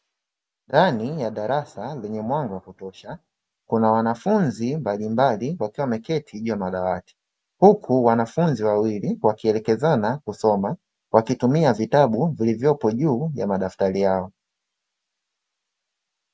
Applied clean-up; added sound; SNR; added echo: none; none; none; none.